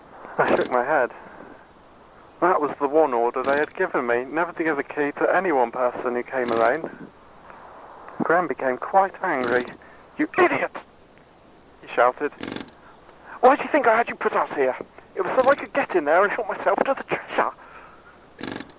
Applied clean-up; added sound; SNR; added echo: none; Tools; 19 dB; none.